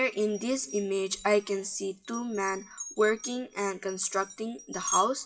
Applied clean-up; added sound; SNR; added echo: classical method WPE with log-MMSE.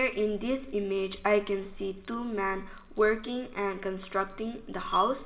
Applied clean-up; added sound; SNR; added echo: none; Glass; 11 dB; reverberation time 1.0 s.